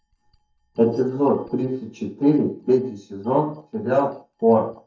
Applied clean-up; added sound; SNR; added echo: neural mask model DeepFilterNet 3.